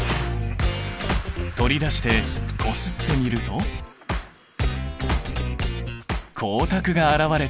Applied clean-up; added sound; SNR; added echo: none; none; none; none.